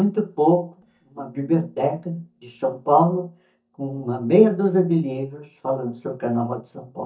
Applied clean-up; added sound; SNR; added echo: neural mask model DeepFilterNet 3.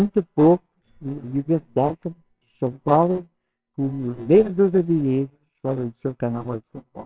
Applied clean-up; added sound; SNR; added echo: neural separator model SepFormer WHAMR!.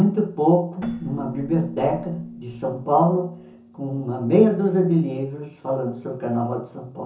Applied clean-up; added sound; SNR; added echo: none; Keyboard (musical); 17 dB; reverberation time 0.6 s.